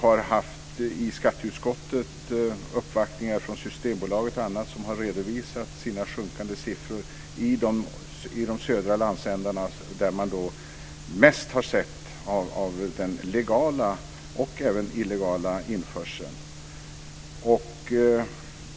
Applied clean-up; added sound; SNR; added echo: none; none; none; none.